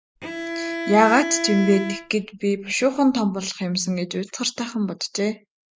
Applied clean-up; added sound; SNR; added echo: none; Bowed string instrument; 8 dB; none.